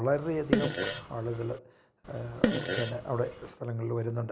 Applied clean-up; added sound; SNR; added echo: none; Fart; 0 dB; none.